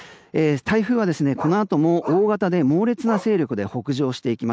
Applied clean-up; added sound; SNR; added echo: neural mask model RNNoise.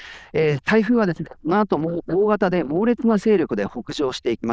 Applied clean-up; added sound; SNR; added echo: neural diffusion model UNIVERSE++.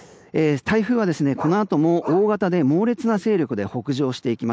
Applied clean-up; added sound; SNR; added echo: neural mask model Resemble Enhance denoiser.